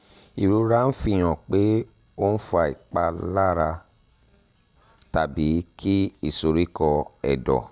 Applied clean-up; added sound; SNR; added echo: none; none; none; none.